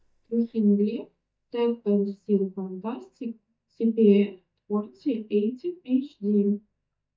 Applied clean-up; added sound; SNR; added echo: neural mask model DeepFilterNet 3.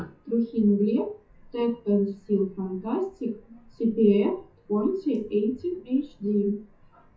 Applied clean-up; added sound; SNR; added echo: classical method WPE with log-MMSE.